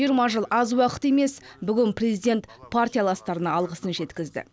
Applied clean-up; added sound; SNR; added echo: none; none; none; none.